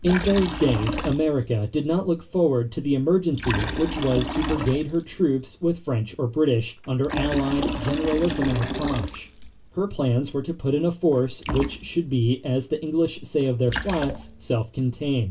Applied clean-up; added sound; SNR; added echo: none; Liquid; 8 dB; reverberation time 0.2 s.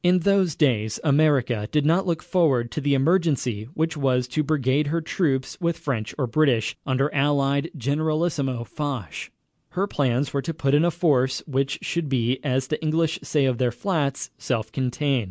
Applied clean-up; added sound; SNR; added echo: none; none; none; none.